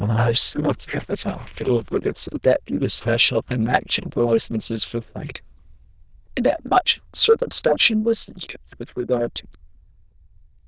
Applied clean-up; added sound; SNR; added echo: neural diffusion model UNIVERSE++.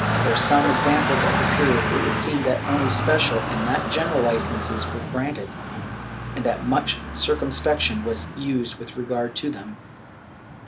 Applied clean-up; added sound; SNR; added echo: none; Traffic noise, roadway noise; 1 dB; none.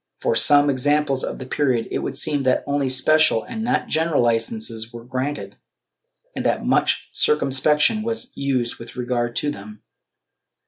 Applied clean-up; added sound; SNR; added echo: none; none; none; none.